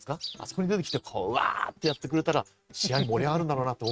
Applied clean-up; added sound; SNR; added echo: neural mask model RNNoise.